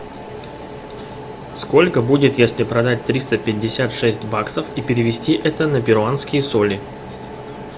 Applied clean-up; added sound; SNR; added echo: none; none; none; none.